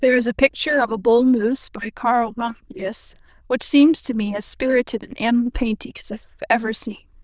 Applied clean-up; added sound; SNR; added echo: neural diffusion model UNIVERSE++.